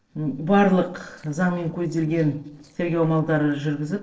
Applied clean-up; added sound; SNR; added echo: neural separator model SepFormer DNS4.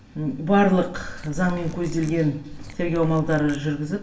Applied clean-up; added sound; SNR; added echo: none; Squeak / Tools; 12 dB; reverberation time 0.2 s.